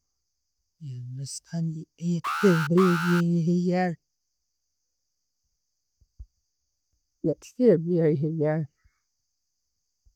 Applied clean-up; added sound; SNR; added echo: none; Alarm; 5 dB; none.